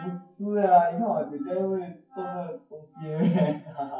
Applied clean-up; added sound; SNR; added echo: classical method WPE with log-MMSE.